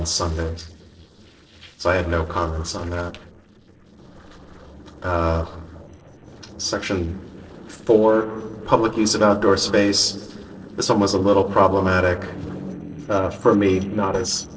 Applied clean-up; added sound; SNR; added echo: neural separator model SepFormer DNS4.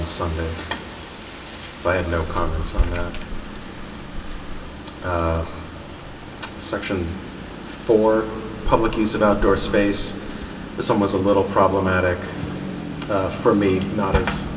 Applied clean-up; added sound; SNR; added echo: none; Rain; 7 dB; reverberation time 2.0 s.